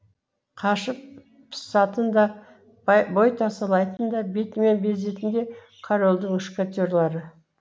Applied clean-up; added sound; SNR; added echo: none; none; none; none.